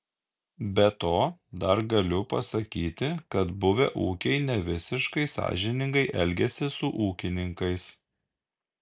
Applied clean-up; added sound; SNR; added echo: none; none; none; none.